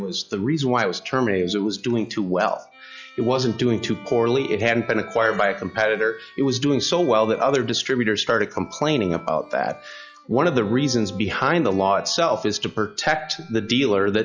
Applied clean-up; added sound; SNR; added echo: classical method log-MMSE.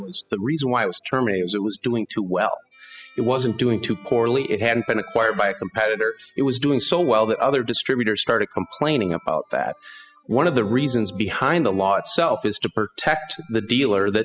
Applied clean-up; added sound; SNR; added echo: classical method spectral subtraction.